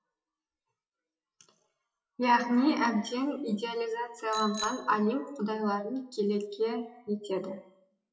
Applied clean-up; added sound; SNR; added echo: classical method WPE with log-MMSE.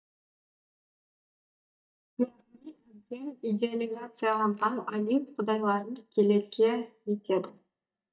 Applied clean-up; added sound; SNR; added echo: neural mask model DeepFilterNet 3.